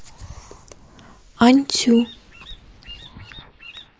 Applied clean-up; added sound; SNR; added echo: neural mask model Resemble Enhance denoiser.